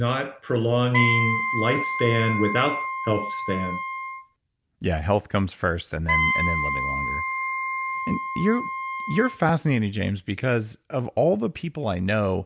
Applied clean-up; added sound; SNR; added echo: none; Wind instrument, woodwind instrument; 2 dB; none.